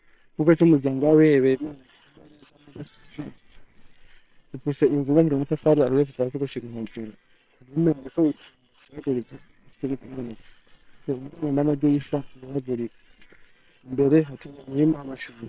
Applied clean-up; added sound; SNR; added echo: neural separator model SepFormer WHAM!.